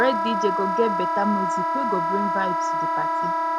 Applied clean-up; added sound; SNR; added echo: none; Wind instrument, woodwind instrument; -3 dB; none.